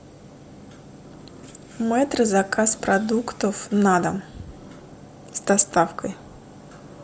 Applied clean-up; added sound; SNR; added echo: none; none; none; none.